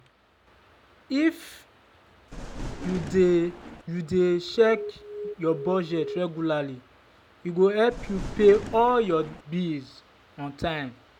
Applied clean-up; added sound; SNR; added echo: none; Alarm + Thunder; 11 dB; none.